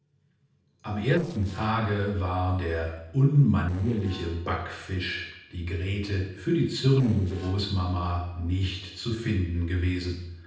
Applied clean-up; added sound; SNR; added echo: neural separator model SepFormer DNS4.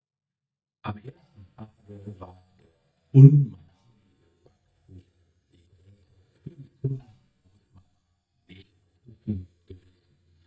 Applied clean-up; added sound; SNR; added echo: neural mask model DeepFilterNet 3.